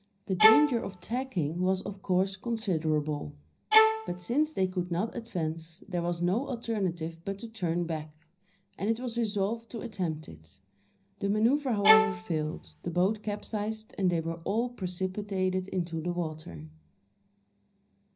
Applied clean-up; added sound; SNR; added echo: none; Bowed string instrument; -3 dB; reverberation time 0.5 s.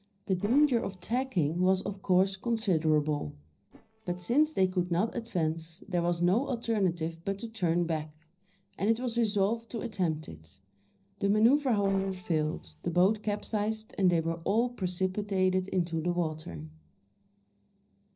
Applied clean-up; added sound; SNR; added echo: neural separator model SepFormer DNS4.